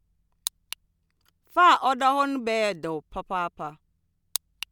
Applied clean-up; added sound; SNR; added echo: none; none; none; none.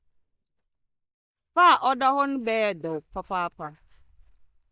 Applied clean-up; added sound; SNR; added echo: neural mask model DeepFilterNet 3.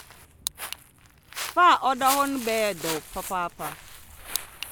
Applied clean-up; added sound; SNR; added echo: none; Walk, footsteps; 11 dB; none.